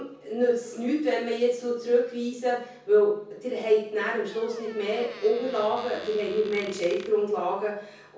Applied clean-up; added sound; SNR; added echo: none; Squeak; 18 dB; reverberation time 0.6 s.